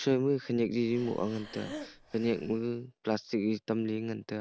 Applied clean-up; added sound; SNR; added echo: none; Breathing; 16 dB; none.